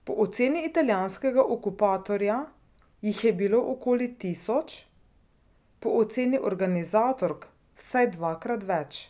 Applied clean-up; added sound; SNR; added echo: none; none; none; none.